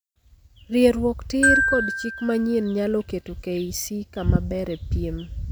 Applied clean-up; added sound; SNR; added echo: none; Glockenspiel; 2 dB; none.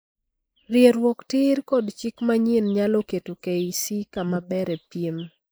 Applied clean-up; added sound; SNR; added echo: neural mask model Resemble Enhance denoiser.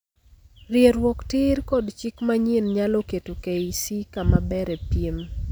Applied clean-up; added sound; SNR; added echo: none; none; none; none.